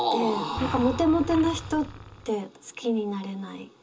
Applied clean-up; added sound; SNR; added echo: none; Engine; 10 dB; reverberation time 0.2 s.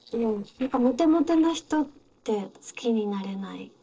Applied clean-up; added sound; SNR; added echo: neural separator model SepFormer DNS4.